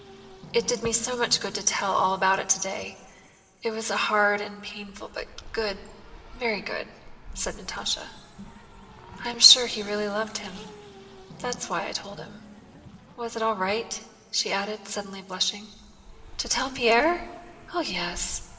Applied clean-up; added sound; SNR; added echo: none; Race car, auto racing; 18 dB; reverberation time 2.2 s.